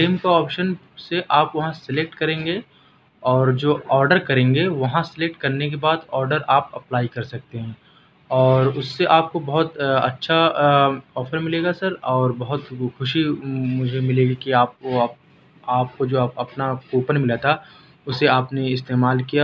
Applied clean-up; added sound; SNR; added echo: none; none; none; none.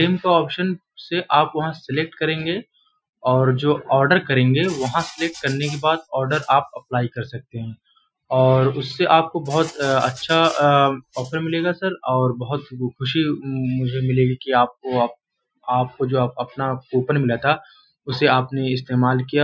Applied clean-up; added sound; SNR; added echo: classical method Wiener filter.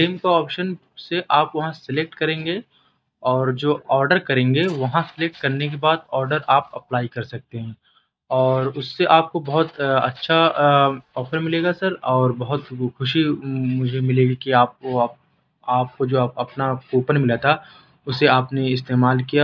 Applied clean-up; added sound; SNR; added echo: neural mask model DeepFilterNet 3.